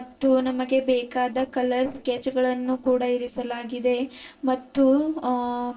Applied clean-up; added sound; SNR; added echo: neural separator model SepFormer DNS4.